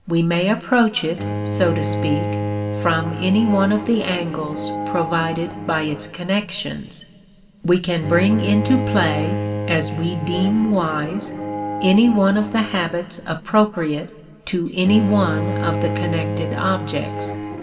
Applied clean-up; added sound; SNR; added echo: none; Bowed string instrument; 6 dB; reverberation time 2.6 s.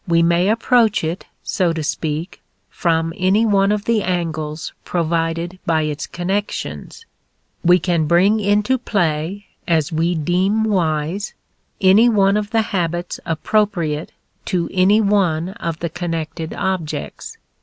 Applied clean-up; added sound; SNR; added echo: none; none; none; none.